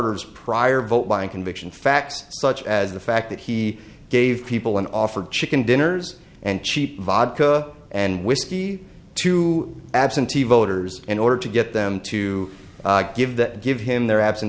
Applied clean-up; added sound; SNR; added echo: none; none; none; none.